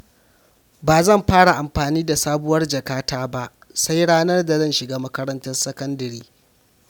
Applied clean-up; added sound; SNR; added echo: none; none; none; none.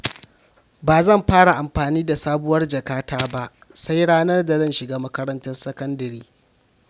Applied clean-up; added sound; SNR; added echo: none; Fire; 10 dB; none.